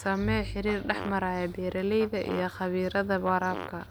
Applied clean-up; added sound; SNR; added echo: none; Bowed string instrument + Fart; 11 dB; none.